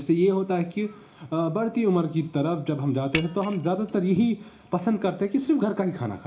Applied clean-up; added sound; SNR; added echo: none; Shatter; 8 dB; reverberation time 0.4 s.